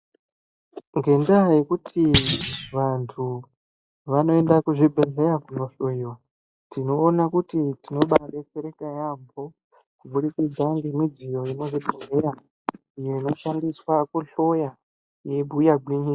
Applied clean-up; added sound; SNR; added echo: classical method log-MMSE.